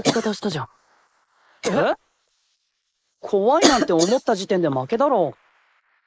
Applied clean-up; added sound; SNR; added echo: neural mask model Resemble Enhance denoiser.